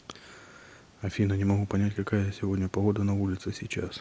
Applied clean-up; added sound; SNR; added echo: none; none; none; none.